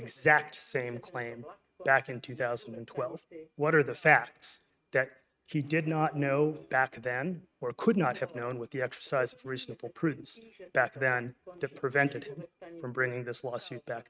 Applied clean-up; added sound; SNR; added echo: neural mask model RNNoise.